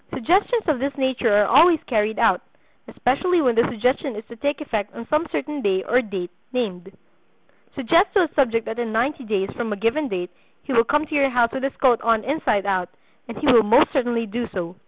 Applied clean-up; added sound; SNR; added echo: none; none; none; none.